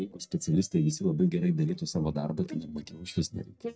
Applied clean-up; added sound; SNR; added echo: neural mask model DeepFilterNet 3.